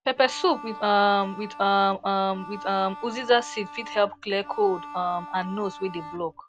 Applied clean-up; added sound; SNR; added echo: none; Bowed string instrument; 15 dB; none.